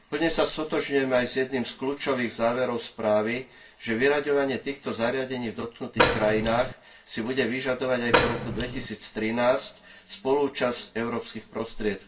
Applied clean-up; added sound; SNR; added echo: none; Door; -2 dB; reverberation time 0.2 s.